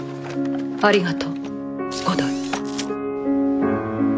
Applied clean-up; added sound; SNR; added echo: none; none; none; none.